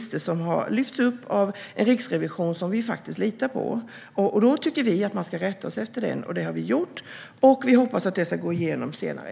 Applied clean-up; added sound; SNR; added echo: none; none; none; none.